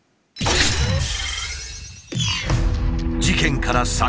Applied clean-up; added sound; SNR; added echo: none; none; none; none.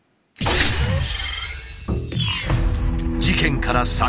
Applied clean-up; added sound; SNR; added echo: none; Bowed string instrument; 10 dB; none.